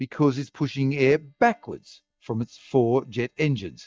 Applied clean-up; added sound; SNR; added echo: neural mask model DeepFilterNet 3.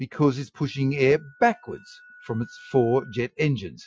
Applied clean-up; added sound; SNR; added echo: classical method Wiener filter.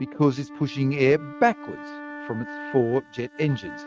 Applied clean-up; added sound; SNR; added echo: neural mask model RNNoise.